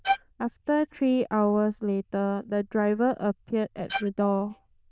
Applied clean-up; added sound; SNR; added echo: neural diffusion model UNIVERSE++.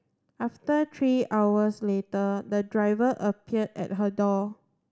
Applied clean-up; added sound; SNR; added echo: none; none; none; none.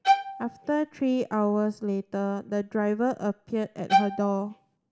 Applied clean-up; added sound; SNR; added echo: none; Bowed string instrument; -1 dB; none.